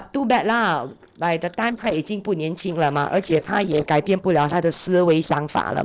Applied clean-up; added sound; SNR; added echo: neural separator model SepFormer DNS4.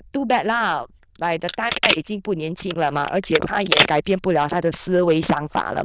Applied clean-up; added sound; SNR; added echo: neural diffusion model UNIVERSE++.